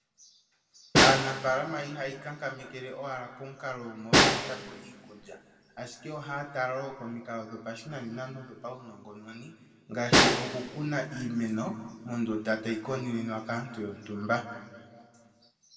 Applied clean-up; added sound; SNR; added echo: none; Snare drum; -5 dB; reverberation time 1.6 s.